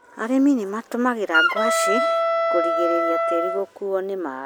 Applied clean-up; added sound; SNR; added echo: none; Wind instrument, woodwind instrument; -3 dB; none.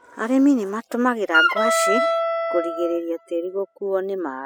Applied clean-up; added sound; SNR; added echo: classical method spectral subtraction.